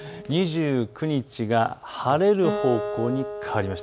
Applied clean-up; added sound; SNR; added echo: none; Acoustic guitar; 9 dB; none.